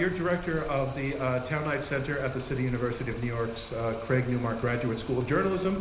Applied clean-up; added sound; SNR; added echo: none; Stream; 14 dB; reverberation time 1.0 s.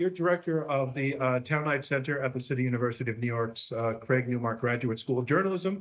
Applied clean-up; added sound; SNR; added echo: neural mask model DeepFilterNet 3.